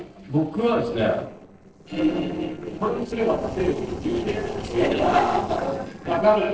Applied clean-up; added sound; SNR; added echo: neural separator model SepFormer DNS4.